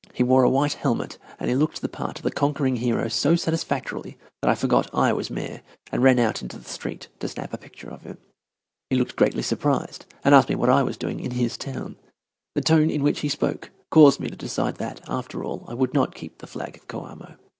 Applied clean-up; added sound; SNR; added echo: none; none; none; none.